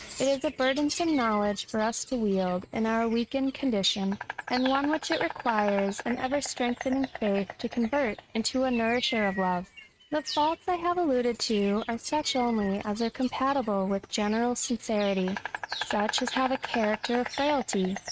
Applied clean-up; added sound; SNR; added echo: neural mask model RNNoise.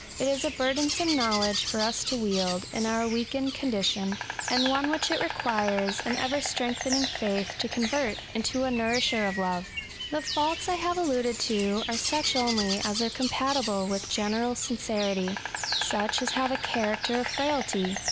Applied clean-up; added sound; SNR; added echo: none; Insect; 5 dB; none.